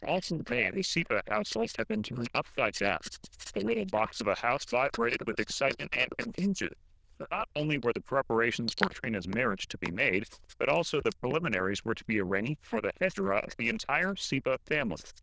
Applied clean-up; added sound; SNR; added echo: neural diffusion model UNIVERSE++.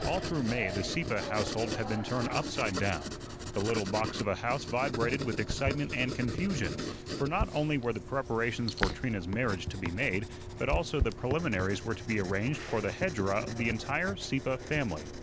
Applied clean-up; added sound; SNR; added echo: none; Writing; 5 dB; none.